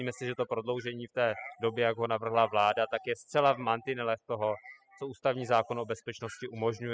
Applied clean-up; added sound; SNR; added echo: classical method spectral subtraction.